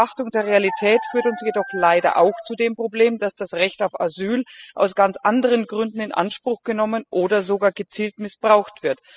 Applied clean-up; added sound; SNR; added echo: classical method spectral subtraction.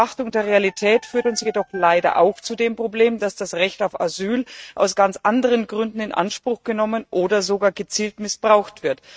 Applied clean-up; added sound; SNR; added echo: neural mask model RNNoise.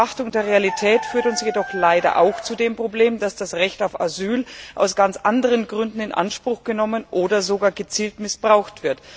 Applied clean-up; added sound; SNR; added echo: none; Chicken, rooster; 17 dB; none.